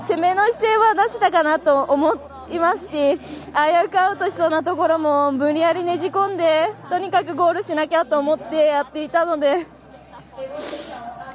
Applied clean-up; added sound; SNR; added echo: none; none; none; none.